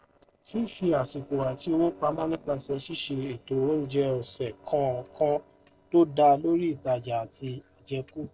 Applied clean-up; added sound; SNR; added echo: neural separator model SepFormer DNS4.